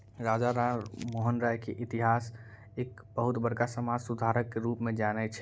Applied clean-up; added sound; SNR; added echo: none; none; none; none.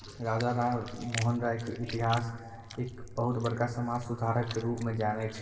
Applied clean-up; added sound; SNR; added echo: none; Chewing, mastication; 14 dB; reverberation time 2.4 s.